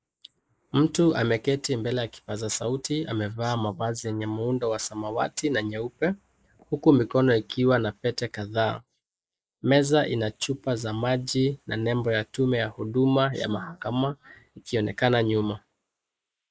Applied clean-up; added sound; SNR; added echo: neural mask model Resemble Enhance denoiser.